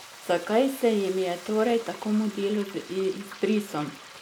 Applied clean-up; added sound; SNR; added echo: none; Frying (food); 18 dB; none.